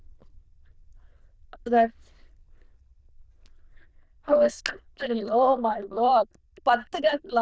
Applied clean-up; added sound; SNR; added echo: neural diffusion model UNIVERSE++.